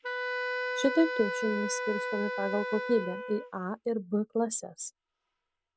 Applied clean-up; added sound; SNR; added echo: none; Wind instrument, woodwind instrument; 4 dB; none.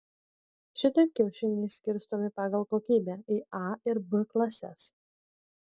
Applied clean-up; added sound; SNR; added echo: none; none; none; none.